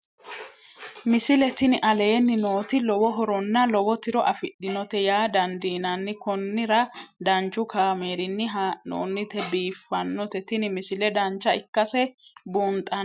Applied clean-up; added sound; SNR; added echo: none; none; none; none.